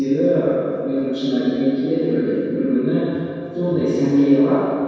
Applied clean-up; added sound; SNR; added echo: none; none; none; reverberation time 2.2 s.